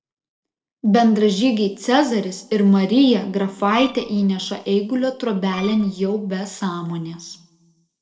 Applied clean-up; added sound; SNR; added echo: neural separator model SepFormer DNS4.